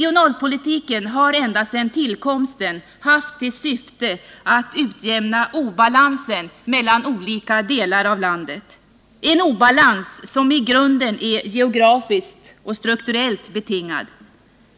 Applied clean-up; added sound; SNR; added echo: none; none; none; none.